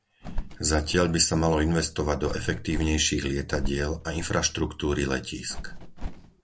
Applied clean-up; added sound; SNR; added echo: none; Bird; 9 dB; none.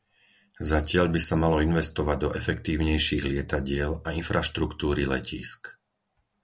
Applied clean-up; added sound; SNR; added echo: none; none; none; none.